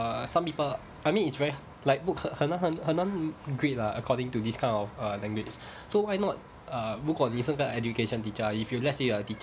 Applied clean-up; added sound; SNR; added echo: none; none; none; none.